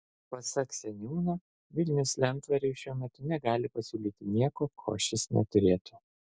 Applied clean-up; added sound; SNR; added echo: none; none; none; none.